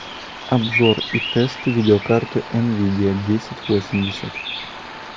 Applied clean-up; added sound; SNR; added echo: none; Bird vocalization, bird call, bird song; 9 dB; none.